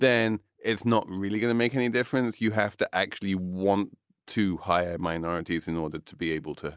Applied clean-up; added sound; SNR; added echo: none; none; none; none.